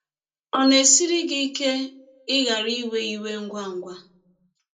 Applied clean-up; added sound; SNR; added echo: none; none; none; reverberation time 0.2 s.